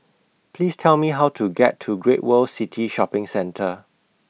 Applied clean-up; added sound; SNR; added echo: none; none; none; none.